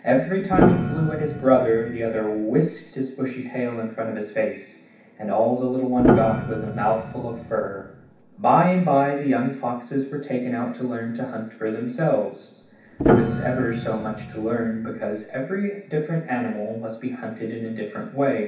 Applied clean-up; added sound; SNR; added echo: none; Piano; 2 dB; reverberation time 0.7 s.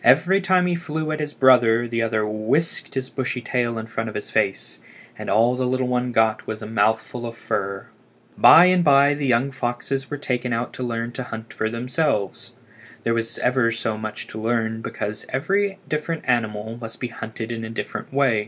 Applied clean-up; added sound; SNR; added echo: none; none; none; none.